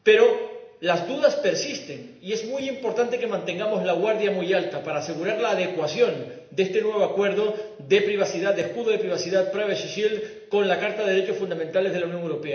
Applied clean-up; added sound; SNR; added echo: none; none; none; reverberation time 0.8 s.